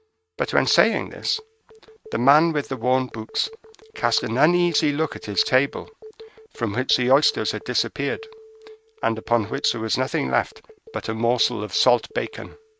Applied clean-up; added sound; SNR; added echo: neural mask model RNNoise.